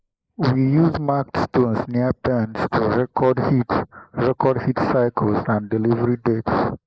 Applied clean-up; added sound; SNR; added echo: neural mask model Resemble Enhance denoiser.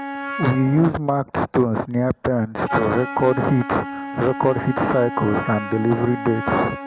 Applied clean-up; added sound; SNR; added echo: none; Wind instrument, woodwind instrument; 10 dB; none.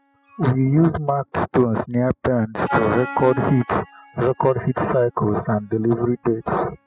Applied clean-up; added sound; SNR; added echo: classical method spectral subtraction.